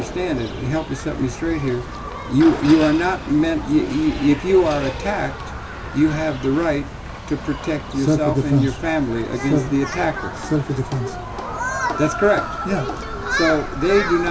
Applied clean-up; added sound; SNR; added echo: none; Human group actions; 8 dB; reverberation time 0.2 s.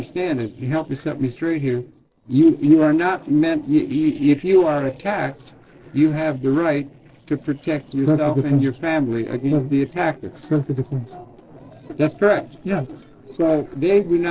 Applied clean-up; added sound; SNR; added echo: neural separator model SepFormer DNS4.